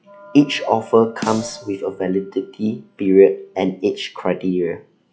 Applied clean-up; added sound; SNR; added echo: classical method log-MMSE.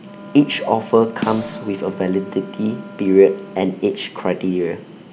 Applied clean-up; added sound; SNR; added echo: none; Snare drum + Wind instrument, woodwind instrument; 16 dB; none.